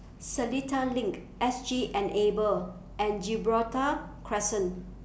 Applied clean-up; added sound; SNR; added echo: none; none; none; none.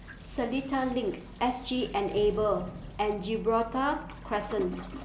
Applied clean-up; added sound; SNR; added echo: none; Toilet flush + Thunder / Rain; 16 dB; none.